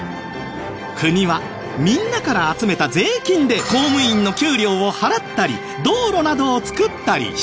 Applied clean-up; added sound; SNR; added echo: none; none; none; none.